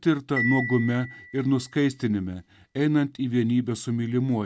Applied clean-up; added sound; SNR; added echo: none; Marimba, xylophone; 12 dB; none.